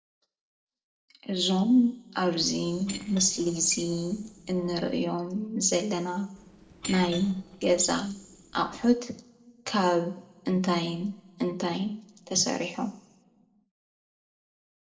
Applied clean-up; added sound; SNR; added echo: neural separator model SepFormer DNS4.